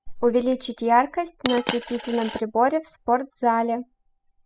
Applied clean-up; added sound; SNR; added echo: classical method spectral subtraction.